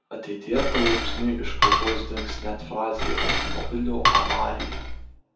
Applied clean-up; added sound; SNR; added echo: none; Cutlery, silverware / Dishes, pots, and pans; -4 dB; reverberation time 0.6 s.